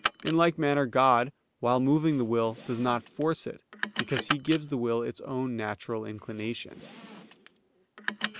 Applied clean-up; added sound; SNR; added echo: none; Car; 10 dB; none.